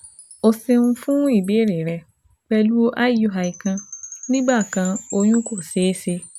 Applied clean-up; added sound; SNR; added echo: none; Wind chime / Percussion; 19 dB; none.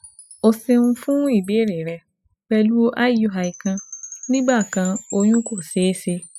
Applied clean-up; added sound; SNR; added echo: classical method spectral subtraction.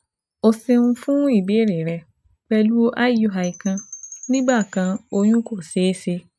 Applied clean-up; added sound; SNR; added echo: neural mask model RNNoise.